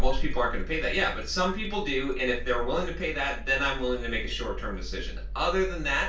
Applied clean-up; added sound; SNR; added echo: none; Engine starting; 1 dB; reverberation time 0.3 s.